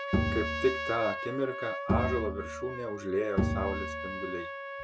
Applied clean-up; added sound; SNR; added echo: none; Bowed string instrument + Trumpet; -1 dB; none.